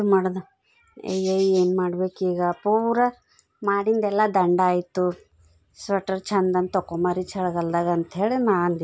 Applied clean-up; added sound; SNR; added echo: none; none; none; none.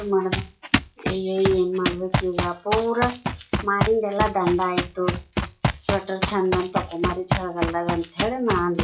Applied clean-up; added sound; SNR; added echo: classical method WPE with log-MMSE.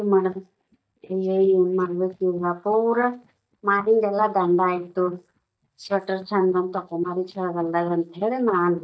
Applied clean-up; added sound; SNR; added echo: neural mask model DeepFilterNet 3.